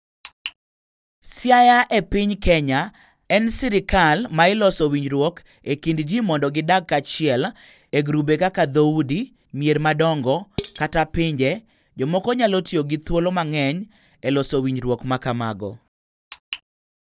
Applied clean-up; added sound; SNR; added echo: none; Dishes, pots, and pans; 14 dB; none.